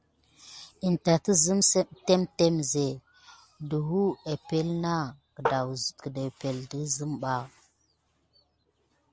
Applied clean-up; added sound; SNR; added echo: none; none; none; none.